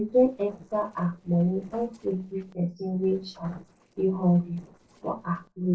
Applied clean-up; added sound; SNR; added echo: neural separator model SepFormer DNS4.